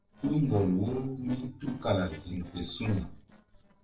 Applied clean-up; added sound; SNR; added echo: neural separator model SepFormer DNS4.